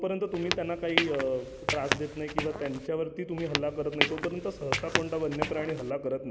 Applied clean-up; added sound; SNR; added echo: none; Squeak / Walk, footsteps; 1 dB; none.